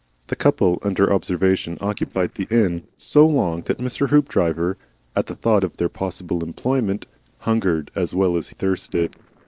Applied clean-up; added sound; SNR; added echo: neural separator model SepFormer DNS4.